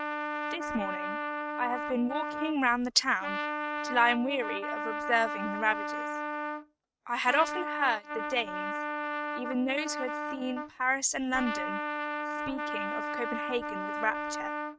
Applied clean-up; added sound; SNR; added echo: neural mask model RNNoise.